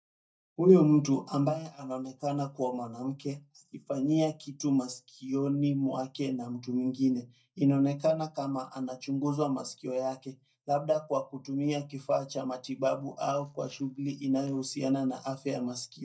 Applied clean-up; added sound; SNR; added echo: neural mask model DeepFilterNet 3.